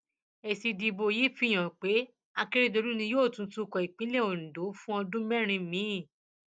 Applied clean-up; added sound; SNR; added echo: none; none; none; none.